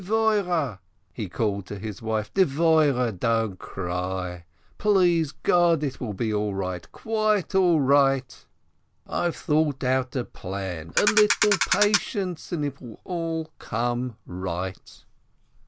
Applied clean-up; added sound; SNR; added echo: none; Ratchet, pawl; 0 dB; none.